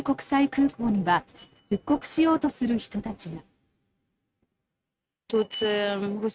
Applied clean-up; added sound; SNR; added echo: neural mask model RNNoise.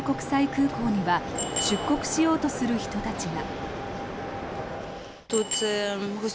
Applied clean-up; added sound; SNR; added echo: none; Bicycle bell; 12 dB; none.